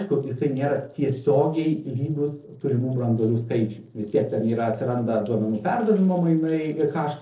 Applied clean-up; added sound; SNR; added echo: neural separator model SepFormer DNS4.